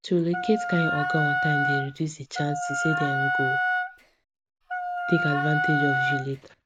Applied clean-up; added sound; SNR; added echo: none; Wind instrument, woodwind instrument; -1 dB; none.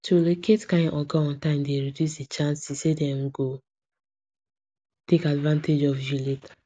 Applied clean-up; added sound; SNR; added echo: none; none; none; none.